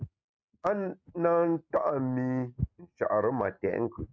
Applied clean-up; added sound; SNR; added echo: neural mask model RNNoise.